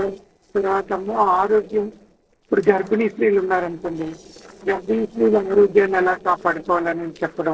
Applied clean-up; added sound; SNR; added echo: neural separator model SepFormer DNS4.